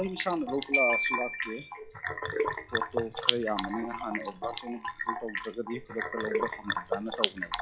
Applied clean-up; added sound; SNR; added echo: classical method log-MMSE.